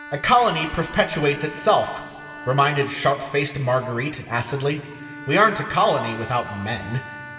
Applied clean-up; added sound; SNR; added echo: none; Bowed string instrument; 16 dB; reverberation time 2.3 s.